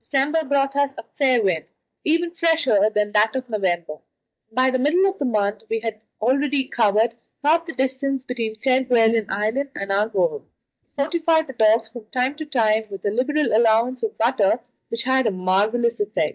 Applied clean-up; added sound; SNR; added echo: neural mask model DeepFilterNet 3.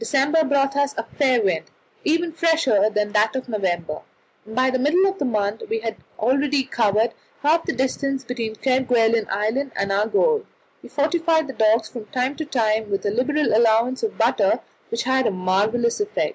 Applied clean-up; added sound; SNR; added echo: none; none; none; none.